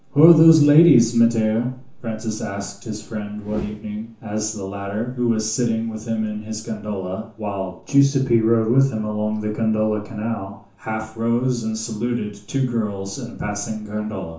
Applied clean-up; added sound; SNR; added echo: none; Whoosh, swoosh, swish; 16 dB; reverberation time 0.9 s.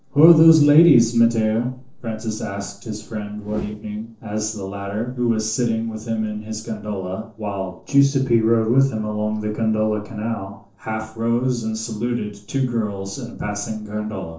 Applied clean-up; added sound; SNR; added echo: neural separator model SepFormer DNS4.